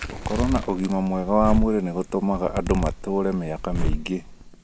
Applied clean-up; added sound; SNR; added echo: none; Fire + Zipper (clothing); 4 dB; none.